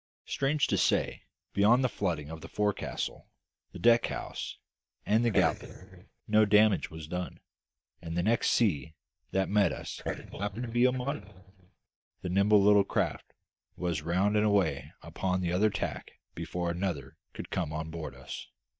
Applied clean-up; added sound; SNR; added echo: neural mask model DeepFilterNet 3.